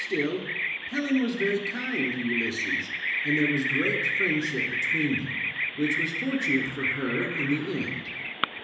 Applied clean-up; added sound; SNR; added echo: none; Bird vocalization, bird call, bird song; 0 dB; reverberation time 1.0 s.